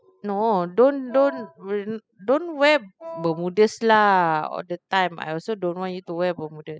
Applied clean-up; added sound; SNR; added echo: classical method spectral subtraction.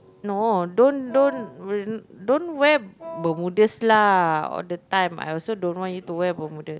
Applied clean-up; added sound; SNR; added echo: none; Wind instrument, woodwind instrument; 15 dB; none.